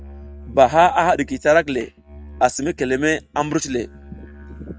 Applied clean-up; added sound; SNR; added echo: neural mask model RNNoise.